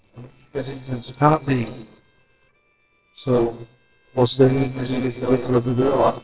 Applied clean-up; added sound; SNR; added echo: neural separator model SepFormer WHAMR!.